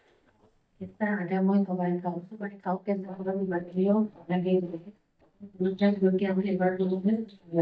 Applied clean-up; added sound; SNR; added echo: neural mask model DeepFilterNet 3.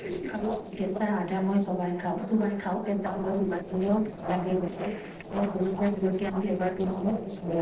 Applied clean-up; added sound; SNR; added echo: neural separator model SepFormer DNS4.